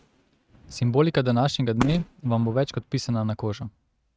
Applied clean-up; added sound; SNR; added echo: neural mask model RNNoise.